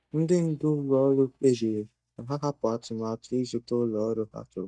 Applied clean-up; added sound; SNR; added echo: neural mask model DeepFilterNet 3.